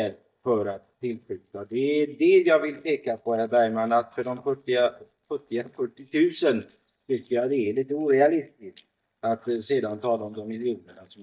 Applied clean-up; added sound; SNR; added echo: neural mask model DeepFilterNet 3.